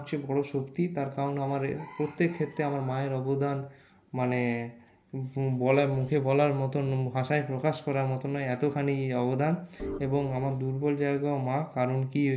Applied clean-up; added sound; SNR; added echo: none; Organ; 11 dB; none.